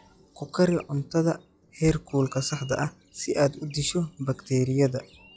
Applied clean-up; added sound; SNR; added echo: classical method log-MMSE.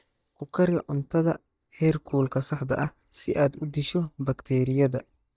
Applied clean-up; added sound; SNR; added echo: neural mask model DeepFilterNet 3.